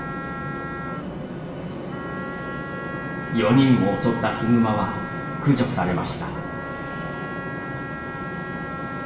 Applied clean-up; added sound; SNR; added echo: none; Wind instrument, woodwind instrument; 11 dB; reverberation time 0.8 s.